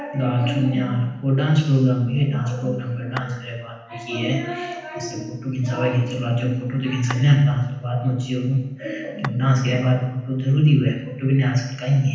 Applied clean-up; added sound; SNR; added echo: none; Tap / Glass; 19 dB; reverberation time 0.9 s.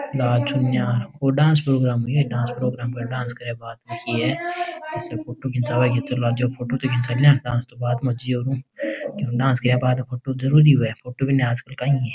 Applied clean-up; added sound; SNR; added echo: none; none; none; none.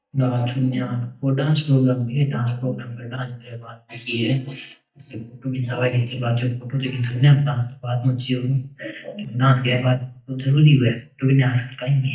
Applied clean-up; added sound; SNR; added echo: neural mask model DeepFilterNet 3.